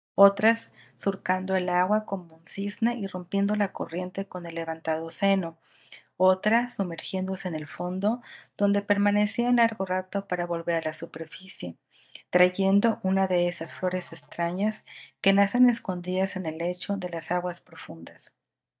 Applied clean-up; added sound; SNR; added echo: neural mask model DeepFilterNet 3.